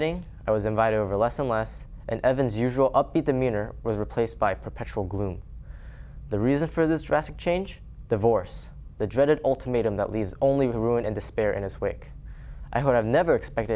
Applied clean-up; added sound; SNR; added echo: none; none; none; none.